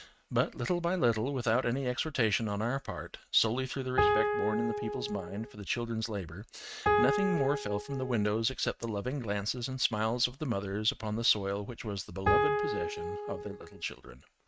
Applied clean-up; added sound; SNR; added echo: neural mask model RNNoise.